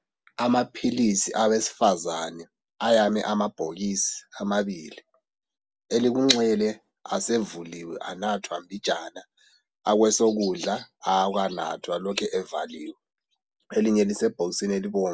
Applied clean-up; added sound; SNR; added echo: none; none; none; none.